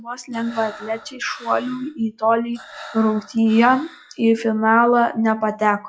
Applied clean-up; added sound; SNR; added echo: classical method log-MMSE.